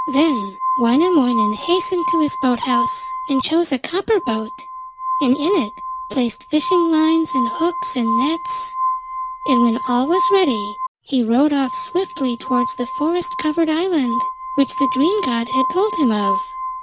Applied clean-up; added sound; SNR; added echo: none; Glass; 5 dB; none.